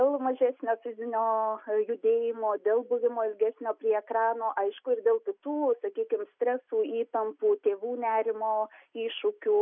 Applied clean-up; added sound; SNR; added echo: none; none; none; none.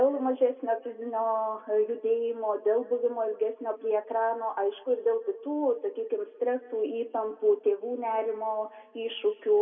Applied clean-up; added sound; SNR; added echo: none; none; none; reverberation time 1.3 s.